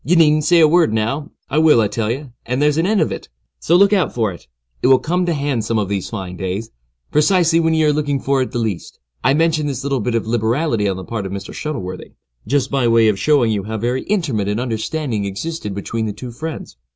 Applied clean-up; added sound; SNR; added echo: none; none; none; none.